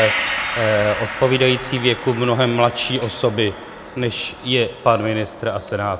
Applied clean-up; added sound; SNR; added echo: none; Gong; 9 dB; none.